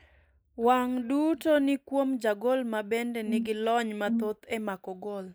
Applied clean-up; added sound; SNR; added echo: neural mask model Resemble Enhance denoiser.